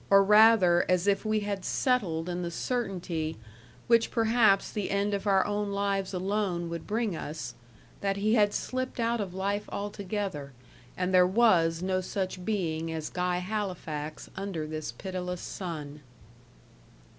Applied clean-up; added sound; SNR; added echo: none; none; none; none.